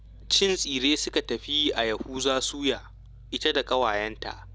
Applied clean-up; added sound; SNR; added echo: none; Growling; 18 dB; none.